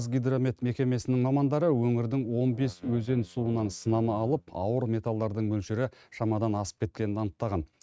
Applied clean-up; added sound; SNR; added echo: neural mask model RNNoise.